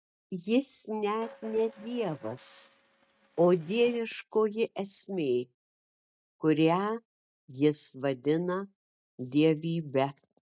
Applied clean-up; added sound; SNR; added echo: neural mask model RNNoise.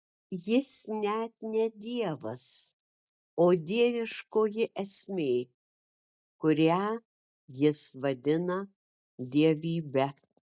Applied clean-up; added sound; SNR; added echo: none; none; none; none.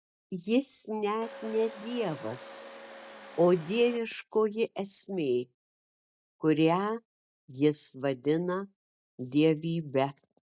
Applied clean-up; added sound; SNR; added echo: none; Domestic sounds, home sounds; 15 dB; none.